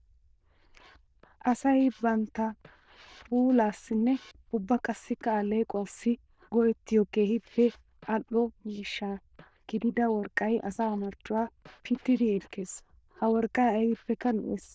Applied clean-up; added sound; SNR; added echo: neural diffusion model UNIVERSE++.